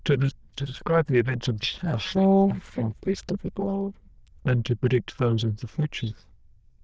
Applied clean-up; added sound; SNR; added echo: neural diffusion model UNIVERSE++.